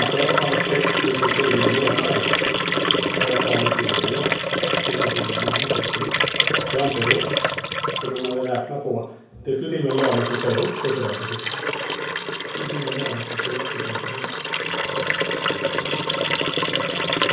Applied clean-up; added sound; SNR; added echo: none; Liquid; -4 dB; reverberation time 0.6 s.